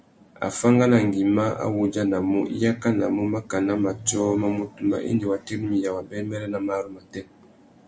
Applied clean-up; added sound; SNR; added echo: none; none; none; none.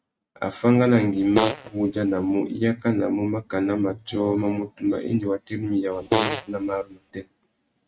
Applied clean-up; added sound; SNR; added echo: neural mask model RNNoise.